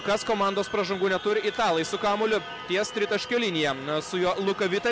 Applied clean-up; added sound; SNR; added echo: none; none; none; none.